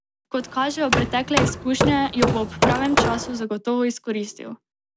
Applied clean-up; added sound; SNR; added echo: none; Hammer; -2 dB; none.